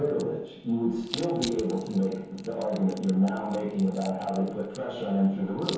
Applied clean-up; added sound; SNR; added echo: none; Crushing; 17 dB; reverberation time 1.0 s.